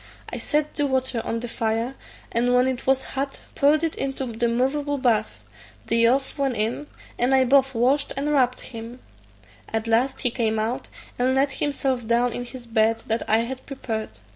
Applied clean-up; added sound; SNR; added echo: none; none; none; none.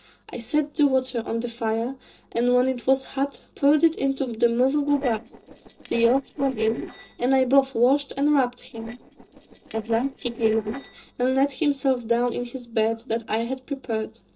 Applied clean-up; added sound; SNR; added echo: neural separator model SepFormer DNS4.